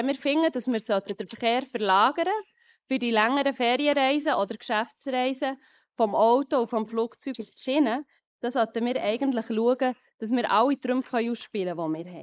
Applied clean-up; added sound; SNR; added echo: neural mask model Resemble Enhance denoiser.